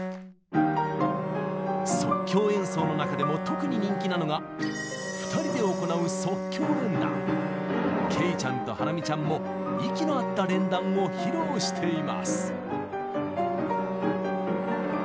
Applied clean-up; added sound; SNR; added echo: none; Bowed string instrument; 4 dB; none.